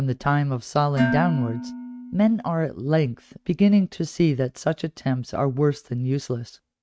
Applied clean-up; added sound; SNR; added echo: neural mask model RNNoise.